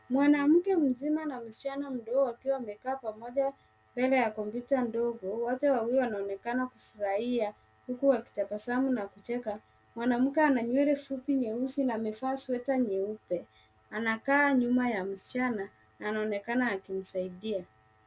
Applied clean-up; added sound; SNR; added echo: none; none; none; none.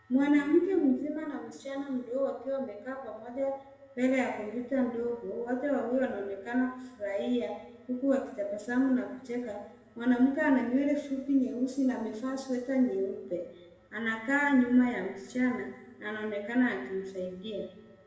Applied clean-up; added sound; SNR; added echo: none; none; none; reverberation time 1.0 s.